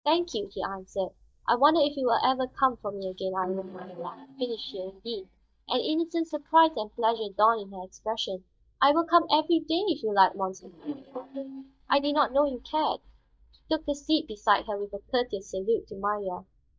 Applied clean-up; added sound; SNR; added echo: neural mask model DeepFilterNet 3.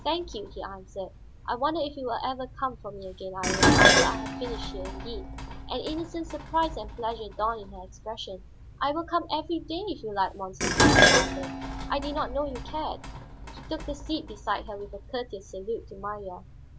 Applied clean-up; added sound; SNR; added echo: none; Dishes, pots, and pans; -3 dB; none.